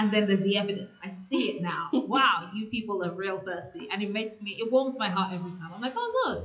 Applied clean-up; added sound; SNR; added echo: classical method WPE with log-MMSE.